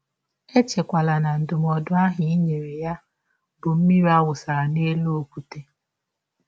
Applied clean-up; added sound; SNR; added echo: none; none; none; none.